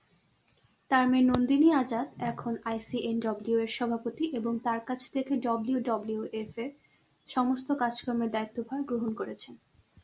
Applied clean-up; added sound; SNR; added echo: none; none; none; none.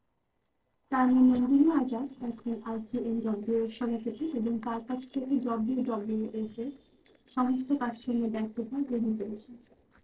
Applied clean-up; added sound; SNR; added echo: neural separator model SepFormer DNS4.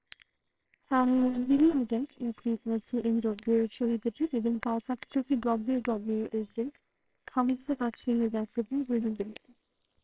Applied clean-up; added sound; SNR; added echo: neural separator model SepFormer WHAMR!.